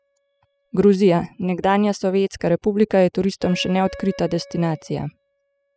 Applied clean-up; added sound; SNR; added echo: classical method spectral subtraction.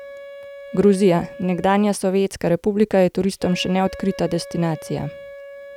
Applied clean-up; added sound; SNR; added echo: none; Wind instrument, woodwind instrument; 18 dB; none.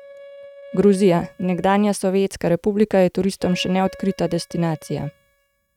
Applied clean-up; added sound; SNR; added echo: neural mask model RNNoise.